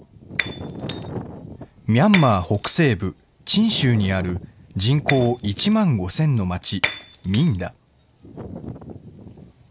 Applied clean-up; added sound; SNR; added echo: none; Shatter; 11 dB; none.